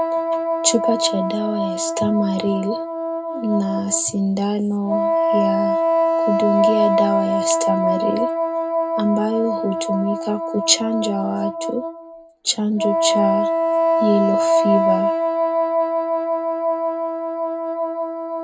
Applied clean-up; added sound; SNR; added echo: none; Wind instrument, woodwind instrument; -3 dB; reverberation time 0.2 s.